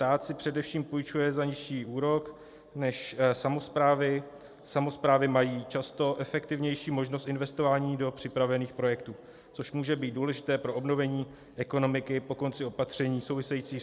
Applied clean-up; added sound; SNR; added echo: none; none; none; none.